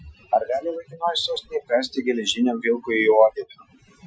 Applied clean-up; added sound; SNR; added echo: classical method Wiener filter.